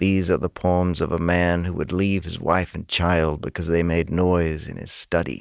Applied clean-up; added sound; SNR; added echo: none; none; none; none.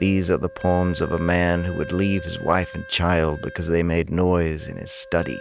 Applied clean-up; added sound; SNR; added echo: none; Wind instrument, woodwind instrument; 16 dB; none.